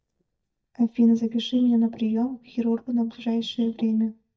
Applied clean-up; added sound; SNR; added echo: neural mask model DeepFilterNet 3.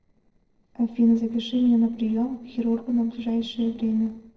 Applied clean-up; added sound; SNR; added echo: neural separator model SepFormer DNS4.